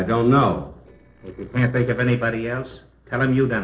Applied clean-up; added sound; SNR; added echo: neural separator model SepFormer DNS4.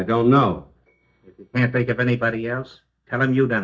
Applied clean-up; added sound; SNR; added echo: neural mask model DeepFilterNet 3.